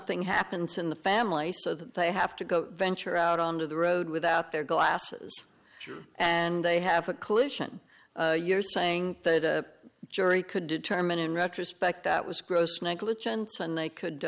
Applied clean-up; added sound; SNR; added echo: none; none; none; none.